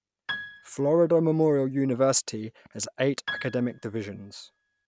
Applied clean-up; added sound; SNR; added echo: none; Piano; 15 dB; none.